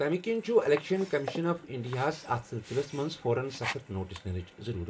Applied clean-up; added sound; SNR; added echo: none; Sink (filling or washing); 14 dB; reverberation time 0.2 s.